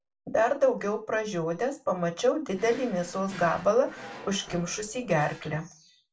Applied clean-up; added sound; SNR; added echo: none; Drawer open or close; 17 dB; reverberation time 0.2 s.